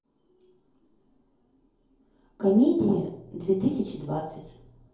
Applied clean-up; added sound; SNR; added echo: none; none; none; reverberation time 2.4 s.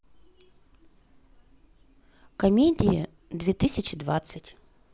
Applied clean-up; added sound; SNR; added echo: none; none; none; none.